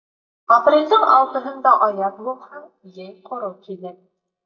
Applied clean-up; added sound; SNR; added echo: neural mask model DeepFilterNet 3.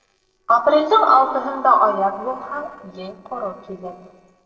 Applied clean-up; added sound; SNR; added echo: neural separator model SepFormer DNS4.